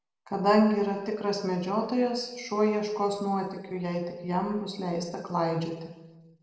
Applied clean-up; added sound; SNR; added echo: none; none; none; reverberation time 1.0 s.